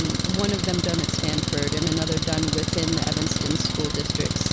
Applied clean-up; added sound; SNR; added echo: none; Engine; -4 dB; none.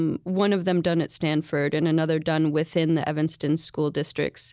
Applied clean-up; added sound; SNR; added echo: none; none; none; none.